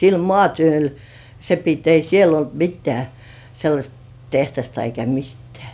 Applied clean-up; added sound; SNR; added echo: none; none; none; none.